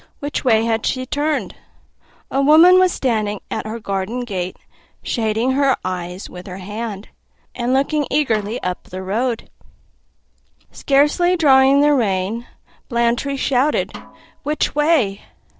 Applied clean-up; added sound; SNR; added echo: neural separator model SepFormer DNS4.